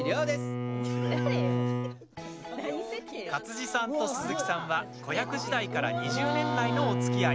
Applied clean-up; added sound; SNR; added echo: none; Bowed string instrument; 1 dB; none.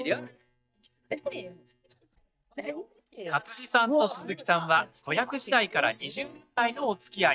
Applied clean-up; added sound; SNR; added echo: neural mask model DeepFilterNet 3.